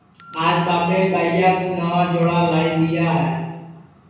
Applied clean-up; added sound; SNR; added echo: none; Bell; 13 dB; reverberation time 1.0 s.